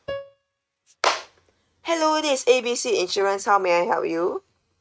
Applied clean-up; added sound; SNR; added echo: neural mask model RNNoise.